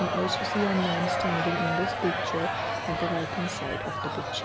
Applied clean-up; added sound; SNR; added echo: none; Crowd; -1 dB; none.